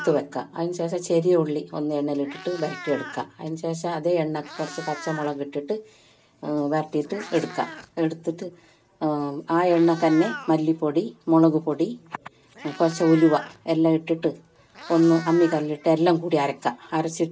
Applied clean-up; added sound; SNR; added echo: none; Meow; 19 dB; none.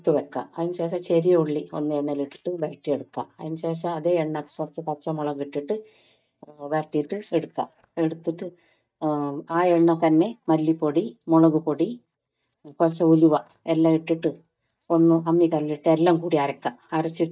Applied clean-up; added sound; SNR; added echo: neural mask model DeepFilterNet 3.